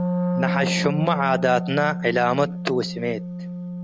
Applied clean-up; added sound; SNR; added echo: none; Wind instrument, woodwind instrument; 3 dB; none.